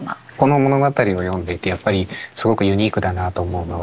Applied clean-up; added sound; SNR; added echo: none; none; none; none.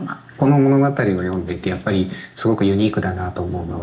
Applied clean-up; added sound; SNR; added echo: none; none; none; reverberation time 0.4 s.